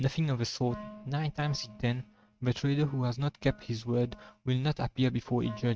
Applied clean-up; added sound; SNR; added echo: neural mask model RNNoise.